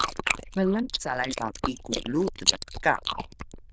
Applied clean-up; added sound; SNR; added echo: neural diffusion model UNIVERSE++.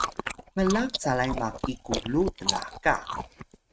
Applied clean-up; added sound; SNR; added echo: neural mask model RNNoise.